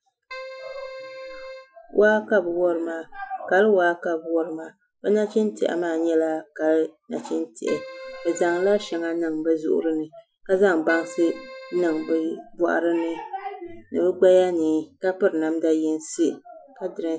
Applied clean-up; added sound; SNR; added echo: classical method Wiener filter.